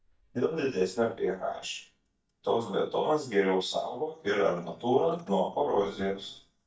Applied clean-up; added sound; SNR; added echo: neural mask model DeepFilterNet 3.